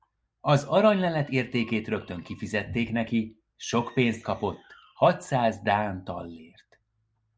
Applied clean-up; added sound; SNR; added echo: none; none; none; none.